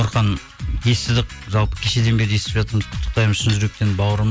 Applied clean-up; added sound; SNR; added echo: none; none; none; none.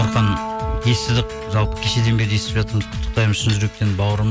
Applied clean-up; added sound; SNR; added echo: none; Piano; 11 dB; none.